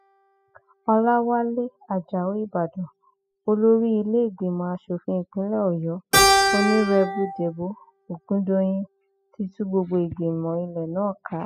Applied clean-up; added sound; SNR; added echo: classical method spectral subtraction.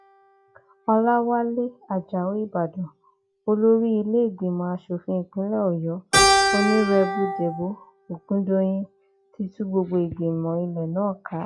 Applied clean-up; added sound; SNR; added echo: classical method log-MMSE.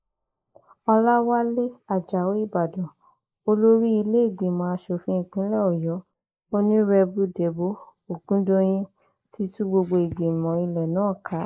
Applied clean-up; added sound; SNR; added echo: neural mask model Resemble Enhance denoiser.